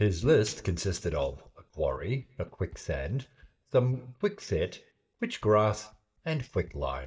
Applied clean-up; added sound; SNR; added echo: neural mask model DeepFilterNet 3.